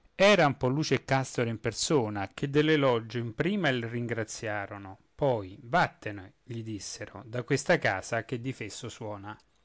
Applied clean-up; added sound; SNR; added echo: none; none; none; none.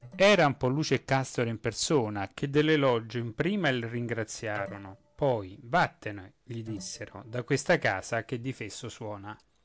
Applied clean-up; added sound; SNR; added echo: neural separator model SepFormer DNS4.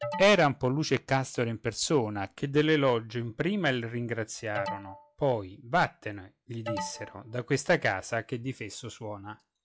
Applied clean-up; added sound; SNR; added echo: classical method log-MMSE.